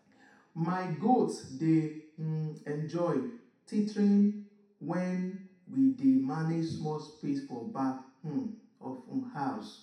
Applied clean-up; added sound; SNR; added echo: none; none; none; reverberation time 0.7 s.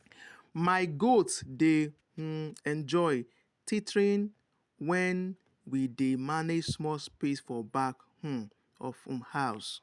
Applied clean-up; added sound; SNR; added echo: none; none; none; none.